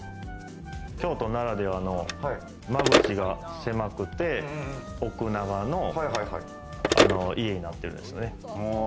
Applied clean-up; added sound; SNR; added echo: none; Telephone; 1 dB; none.